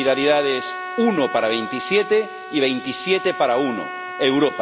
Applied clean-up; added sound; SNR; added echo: none; Trumpet; 10 dB; none.